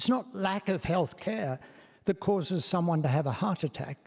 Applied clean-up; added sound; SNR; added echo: none; none; none; none.